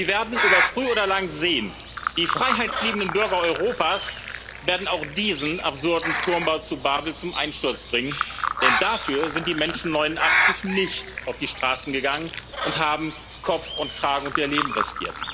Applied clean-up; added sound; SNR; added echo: none; Bird + Fill (with liquid); 3 dB; none.